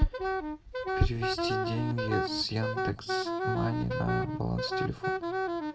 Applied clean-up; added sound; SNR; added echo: none; Wind instrument, woodwind instrument; 0 dB; reverberation time 1.0 s.